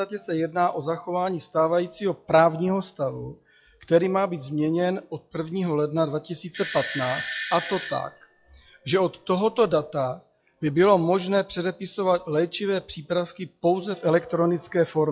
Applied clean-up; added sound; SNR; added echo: classical method log-MMSE.